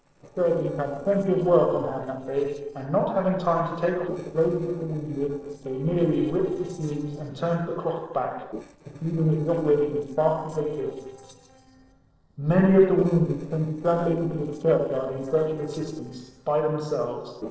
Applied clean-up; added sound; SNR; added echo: neural separator model SepFormer DNS4.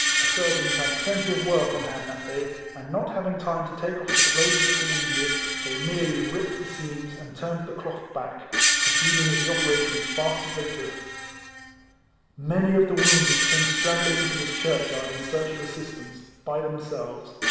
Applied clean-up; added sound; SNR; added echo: none; Screech; -1 dB; reverberation time 1.3 s.